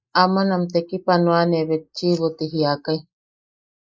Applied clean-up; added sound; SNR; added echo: neural mask model Resemble Enhance denoiser.